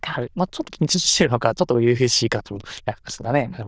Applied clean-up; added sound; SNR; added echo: neural diffusion model UNIVERSE++.